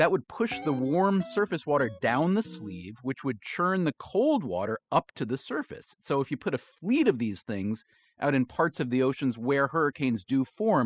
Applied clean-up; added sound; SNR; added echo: classical method spectral subtraction.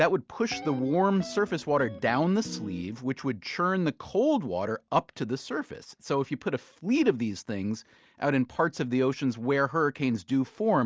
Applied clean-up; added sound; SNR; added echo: none; Guitar; 16 dB; none.